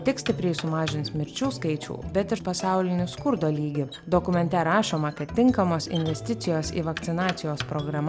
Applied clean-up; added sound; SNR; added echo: none; Knock; 19 dB; none.